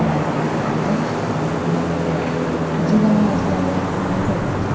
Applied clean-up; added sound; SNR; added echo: none; Traffic noise, roadway noise / Vehicle horn, car horn, honking; -4 dB; reverberation time 0.5 s.